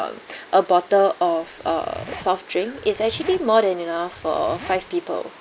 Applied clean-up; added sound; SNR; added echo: none; Zipper (clothing); 18 dB; none.